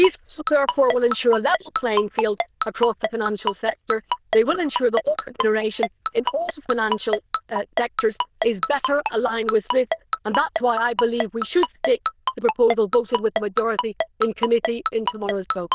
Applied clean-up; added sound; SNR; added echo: neural diffusion model UNIVERSE++.